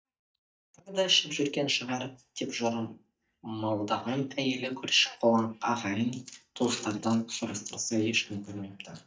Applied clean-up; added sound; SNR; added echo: neural mask model DeepFilterNet 3.